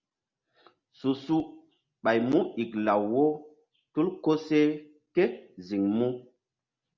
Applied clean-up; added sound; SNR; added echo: none; none; none; none.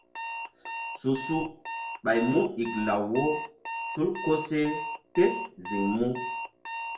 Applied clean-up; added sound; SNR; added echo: none; Alarm; 7 dB; reverberation time 0.3 s.